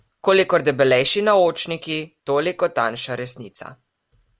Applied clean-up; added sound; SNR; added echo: none; none; none; none.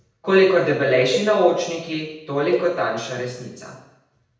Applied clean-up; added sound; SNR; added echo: none; Cowbell; 11 dB; reverberation time 0.8 s.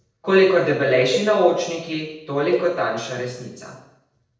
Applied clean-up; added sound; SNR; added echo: neural separator model SepFormer DNS4.